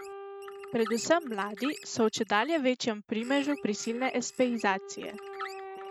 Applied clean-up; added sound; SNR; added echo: neural mask model RNNoise.